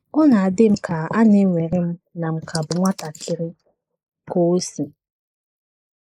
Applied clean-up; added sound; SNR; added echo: neural mask model Resemble Enhance denoiser.